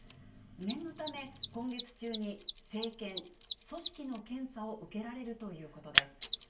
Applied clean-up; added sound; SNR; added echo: none; Mechanisms; -4 dB; reverberation time 0.3 s.